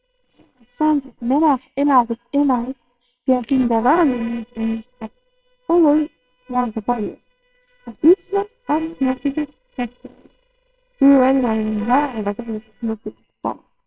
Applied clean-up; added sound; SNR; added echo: neural separator model SepFormer WHAMR!.